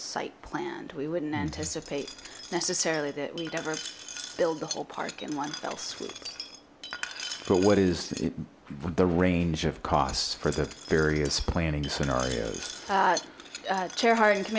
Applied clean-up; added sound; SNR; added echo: none; Glass; 14 dB; none.